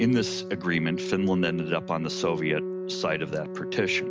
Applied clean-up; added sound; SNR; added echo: none; Organ; 5 dB; none.